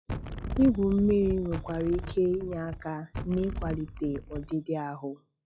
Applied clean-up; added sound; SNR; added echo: classical method log-MMSE.